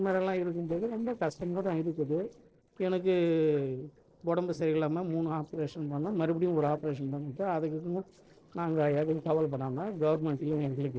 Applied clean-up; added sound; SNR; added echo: neural separator model SepFormer DNS4.